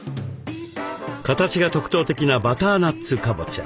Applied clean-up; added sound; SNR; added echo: none; none; none; none.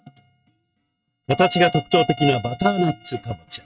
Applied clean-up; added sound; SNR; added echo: neural mask model RNNoise.